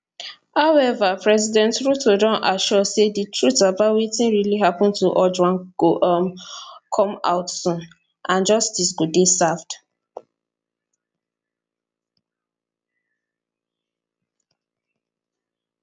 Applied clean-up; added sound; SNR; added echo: none; none; none; none.